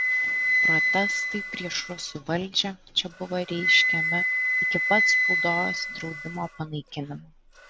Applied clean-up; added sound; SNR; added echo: none; Wind instrument, woodwind instrument; -5 dB; none.